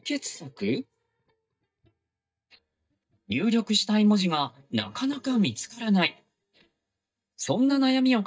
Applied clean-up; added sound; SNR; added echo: neural mask model DeepFilterNet 3.